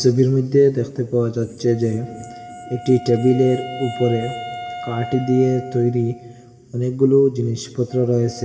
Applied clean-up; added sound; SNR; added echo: none; Wind instrument, woodwind instrument; 16 dB; reverberation time 1.5 s.